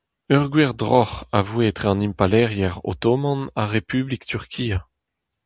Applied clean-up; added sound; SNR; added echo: none; none; none; none.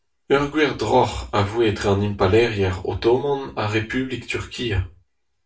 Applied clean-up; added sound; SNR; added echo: none; none; none; reverberation time 0.3 s.